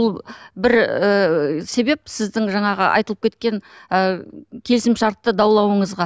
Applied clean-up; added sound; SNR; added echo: none; none; none; none.